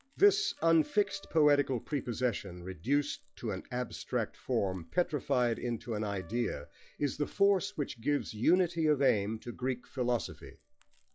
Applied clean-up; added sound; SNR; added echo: classical method log-MMSE.